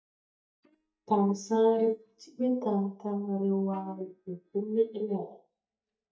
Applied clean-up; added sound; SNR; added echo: neural mask model DeepFilterNet 3.